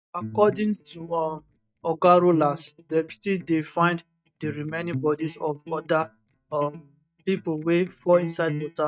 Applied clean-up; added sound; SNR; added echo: neural mask model DeepFilterNet 3.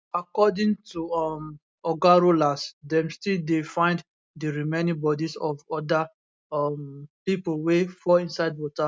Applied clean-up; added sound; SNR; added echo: none; none; none; none.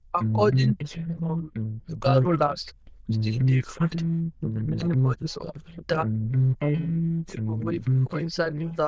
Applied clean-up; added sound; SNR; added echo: neural diffusion model UNIVERSE++.